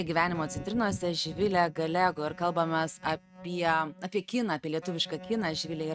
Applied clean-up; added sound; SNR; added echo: neural mask model RNNoise.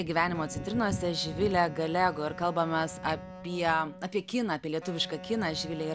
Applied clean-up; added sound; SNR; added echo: none; Wind instrument, woodwind instrument + Thunder / Wind; 11 dB; none.